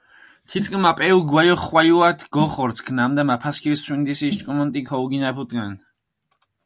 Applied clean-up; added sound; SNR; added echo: none; Snare drum; 15 dB; none.